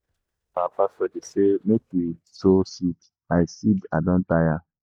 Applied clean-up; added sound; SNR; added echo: neural mask model DeepFilterNet 3.